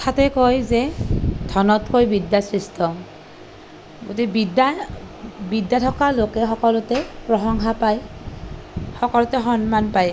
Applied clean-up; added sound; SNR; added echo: none; none; none; none.